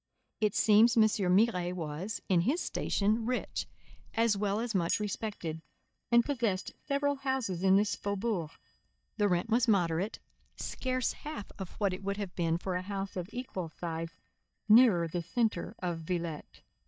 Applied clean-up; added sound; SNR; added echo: neural mask model DeepFilterNet 3.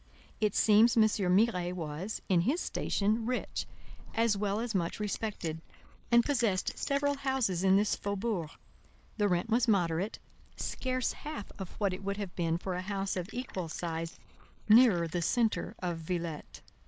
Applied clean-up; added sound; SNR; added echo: neural mask model Resemble Enhance denoiser.